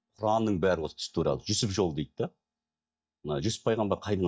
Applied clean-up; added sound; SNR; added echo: neural mask model DeepFilterNet 3.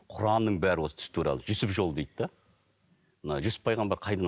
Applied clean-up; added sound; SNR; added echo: none; none; none; none.